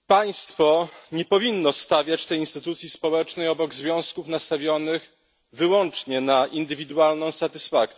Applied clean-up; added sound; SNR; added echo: none; none; none; none.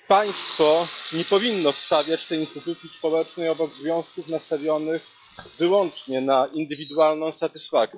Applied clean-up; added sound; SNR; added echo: classical method log-MMSE.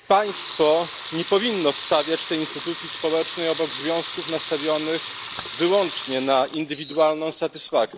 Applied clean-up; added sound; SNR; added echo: none; Sink (filling or washing) / Water tap, faucet / Liquid + Bird; 11 dB; none.